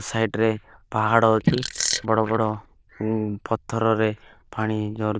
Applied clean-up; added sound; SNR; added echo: neural diffusion model UNIVERSE++.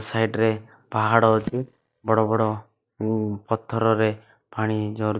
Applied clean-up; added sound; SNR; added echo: neural mask model DeepFilterNet 3.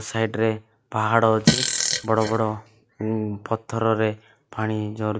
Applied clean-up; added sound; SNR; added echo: neural mask model RNNoise.